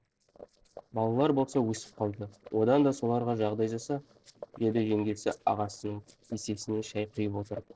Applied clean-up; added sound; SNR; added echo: neural separator model SepFormer DNS4.